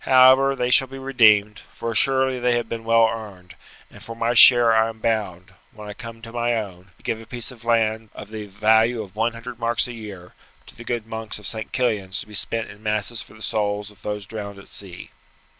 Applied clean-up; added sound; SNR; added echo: none; none; none; none.